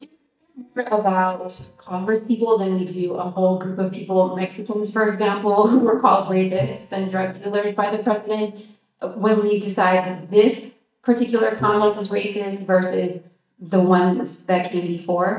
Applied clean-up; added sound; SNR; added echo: neural mask model DeepFilterNet 3.